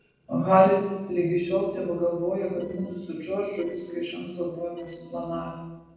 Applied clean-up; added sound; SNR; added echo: neural separator model SepFormer DNS4.